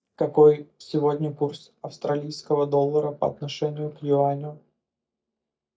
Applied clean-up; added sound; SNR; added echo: neural mask model DeepFilterNet 3.